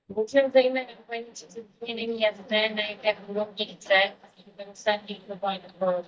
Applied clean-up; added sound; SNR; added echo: neural mask model DeepFilterNet 3.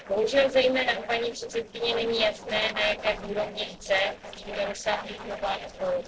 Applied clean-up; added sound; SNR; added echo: neural separator model SepFormer DNS4.